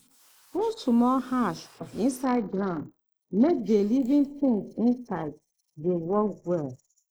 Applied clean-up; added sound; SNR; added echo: neural mask model Resemble Enhance denoiser.